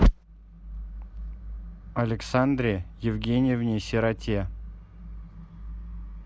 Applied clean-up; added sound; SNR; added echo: none; none; none; none.